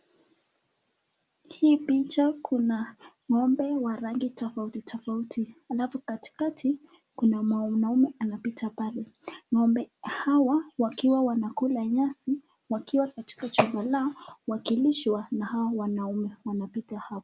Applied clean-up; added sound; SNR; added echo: none; none; none; none.